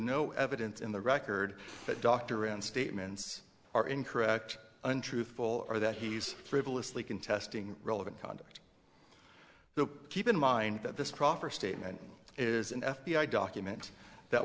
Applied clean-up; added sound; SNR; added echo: none; none; none; none.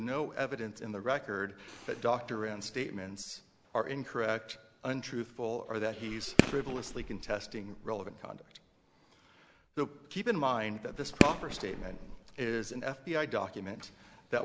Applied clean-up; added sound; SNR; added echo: none; Fireworks; -3 dB; none.